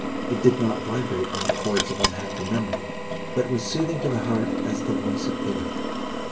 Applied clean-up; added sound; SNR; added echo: none; Drill; 1 dB; reverberation time 0.2 s.